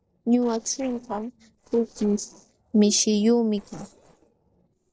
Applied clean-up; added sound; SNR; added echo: neural separator model SepFormer DNS4.